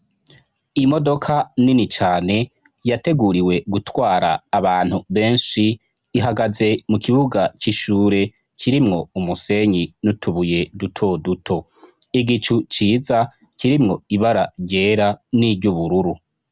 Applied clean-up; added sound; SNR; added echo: none; none; none; none.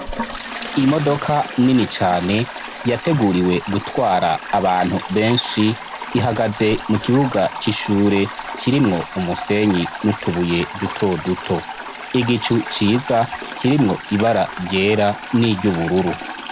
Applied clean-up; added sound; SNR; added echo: none; Toilet flush; 11 dB; none.